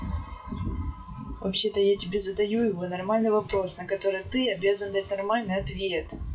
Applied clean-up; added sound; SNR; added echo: classical method WPE with log-MMSE.